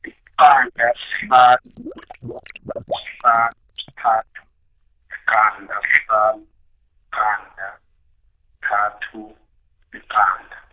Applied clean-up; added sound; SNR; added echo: neural diffusion model UNIVERSE++.